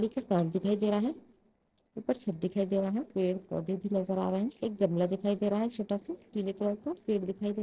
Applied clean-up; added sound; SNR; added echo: neural separator model SepFormer DNS4.